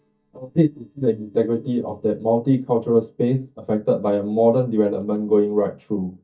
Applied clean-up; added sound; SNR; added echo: neural mask model DeepFilterNet 3.